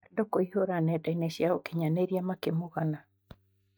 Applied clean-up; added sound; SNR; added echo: neural mask model DeepFilterNet 3.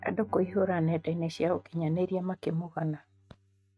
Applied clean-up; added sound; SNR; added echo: neural mask model RNNoise.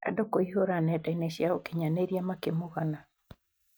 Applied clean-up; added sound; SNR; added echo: none; none; none; none.